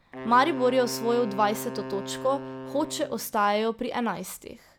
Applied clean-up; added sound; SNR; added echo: none; Wind instrument, woodwind instrument; 11 dB; none.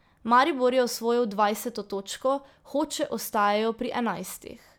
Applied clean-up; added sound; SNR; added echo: none; none; none; none.